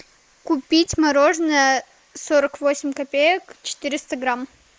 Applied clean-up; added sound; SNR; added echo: neural mask model Resemble Enhance denoiser.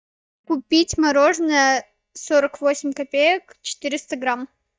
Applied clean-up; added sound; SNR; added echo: neural mask model DeepFilterNet 3.